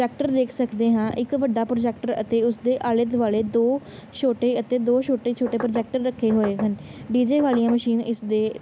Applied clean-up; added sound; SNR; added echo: none; Knock; 12 dB; none.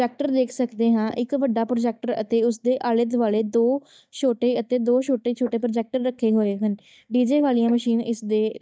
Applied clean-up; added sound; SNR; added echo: neural mask model DeepFilterNet 3.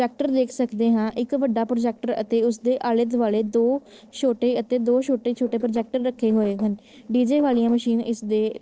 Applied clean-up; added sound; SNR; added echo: neural separator model SepFormer DNS4.